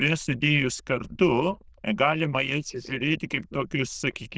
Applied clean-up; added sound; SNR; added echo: neural diffusion model UNIVERSE++.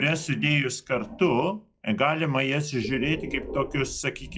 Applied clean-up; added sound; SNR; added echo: classical method log-MMSE.